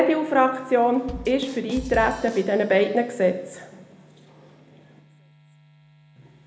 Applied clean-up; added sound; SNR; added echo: none; Bass drum / Drum kit; 15 dB; reverberation time 0.9 s.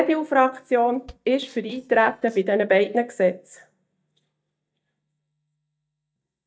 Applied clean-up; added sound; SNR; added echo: neural mask model DeepFilterNet 3.